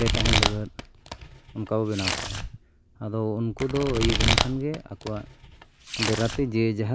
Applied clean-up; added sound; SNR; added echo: none; Domestic sounds, home sounds; 0 dB; none.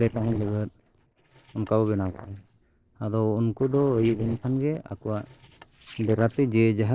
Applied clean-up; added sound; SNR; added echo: neural separator model SepFormer DNS4.